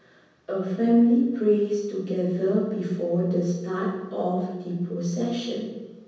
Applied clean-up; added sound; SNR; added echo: none; none; none; reverberation time 1.1 s.